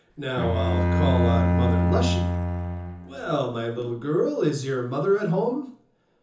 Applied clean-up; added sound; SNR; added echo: none; Bowed string instrument; -3 dB; reverberation time 0.6 s.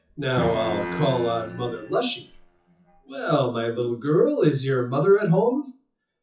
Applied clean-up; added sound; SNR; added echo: classical method WPE with log-MMSE.